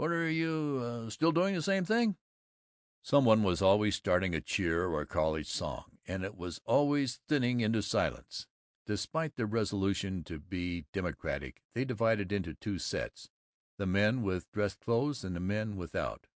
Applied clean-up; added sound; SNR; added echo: none; none; none; none.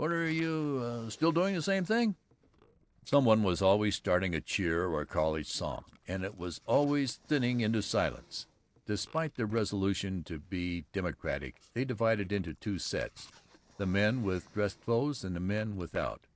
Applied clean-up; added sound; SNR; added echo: neural separator model SepFormer DNS4.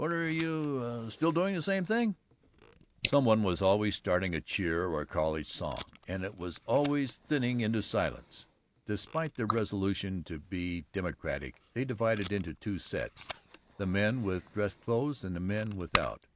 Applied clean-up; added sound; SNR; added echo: neural mask model Resemble Enhance denoiser.